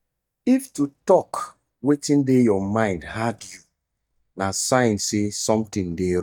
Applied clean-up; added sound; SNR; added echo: neural mask model DeepFilterNet 3.